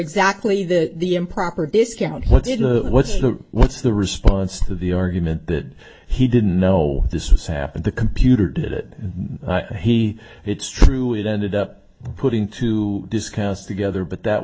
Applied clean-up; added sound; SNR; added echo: none; none; none; none.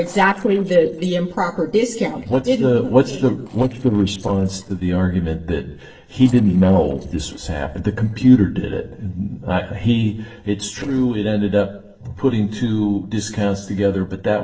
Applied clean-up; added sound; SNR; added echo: neural separator model SepFormer DNS4.